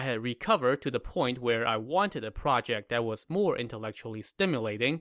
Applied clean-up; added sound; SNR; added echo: none; none; none; none.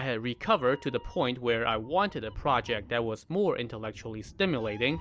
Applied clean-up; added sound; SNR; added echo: none; Meow; 20 dB; none.